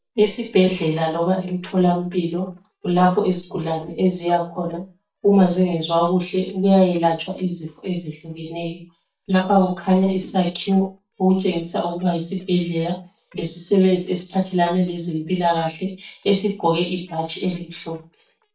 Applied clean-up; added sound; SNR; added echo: neural mask model DeepFilterNet 3.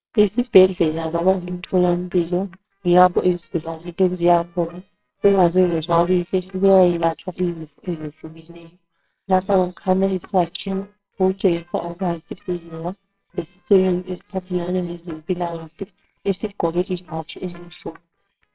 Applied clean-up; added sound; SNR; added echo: neural separator model SepFormer WHAMR!.